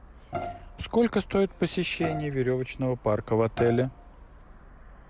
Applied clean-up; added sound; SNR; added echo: none; Bowed string instrument; 11 dB; none.